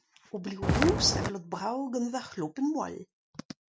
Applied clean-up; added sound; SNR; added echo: none; Walk, footsteps; -5 dB; none.